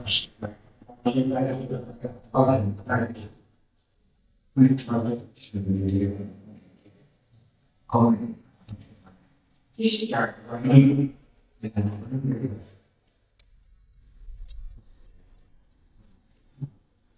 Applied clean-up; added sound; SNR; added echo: neural mask model DeepFilterNet 3.